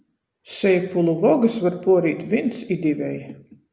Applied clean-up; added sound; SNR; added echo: none; none; none; none.